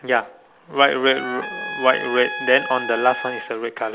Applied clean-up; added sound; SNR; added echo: none; Trumpet; 9 dB; none.